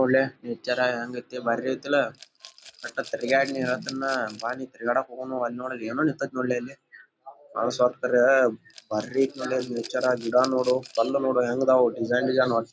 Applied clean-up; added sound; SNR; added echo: none; Rattle / Glass; 19 dB; none.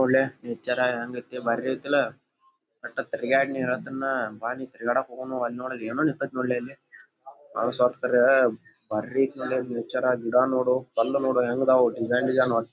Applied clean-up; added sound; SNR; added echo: none; none; none; none.